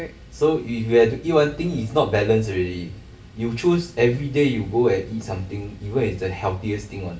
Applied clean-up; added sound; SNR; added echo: none; none; none; reverberation time 2.0 s.